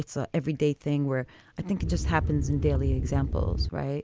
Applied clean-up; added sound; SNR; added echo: none; Wind; -1 dB; none.